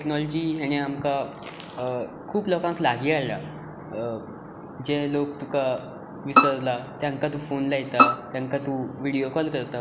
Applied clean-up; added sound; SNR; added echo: none; Bowed string instrument; -3 dB; none.